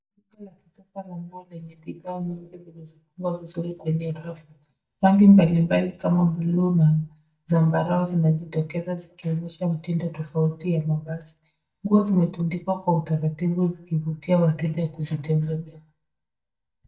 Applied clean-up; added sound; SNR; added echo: neural mask model DeepFilterNet 3.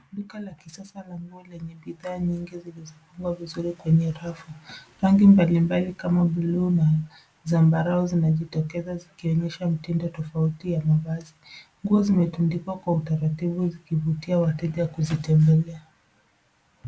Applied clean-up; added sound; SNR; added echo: none; none; none; none.